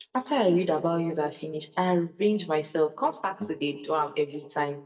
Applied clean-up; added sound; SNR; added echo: neural mask model DeepFilterNet 3.